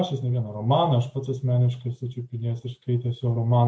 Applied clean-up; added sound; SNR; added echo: none; none; none; none.